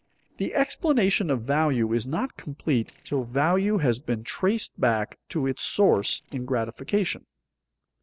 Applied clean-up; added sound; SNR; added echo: neural separator model SepFormer DNS4.